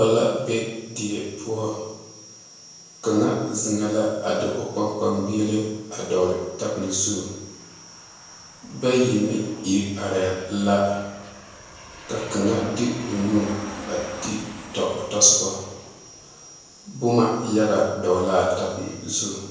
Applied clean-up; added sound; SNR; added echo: none; Aircraft; 20 dB; reverberation time 1.0 s.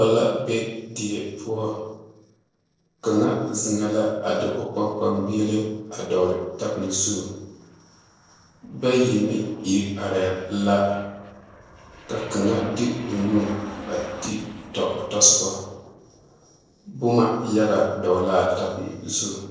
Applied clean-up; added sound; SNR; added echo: neural separator model SepFormer DNS4.